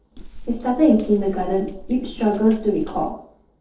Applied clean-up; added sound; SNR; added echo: neural separator model SepFormer DNS4.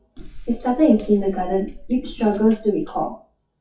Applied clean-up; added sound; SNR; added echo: classical method WPE with log-MMSE.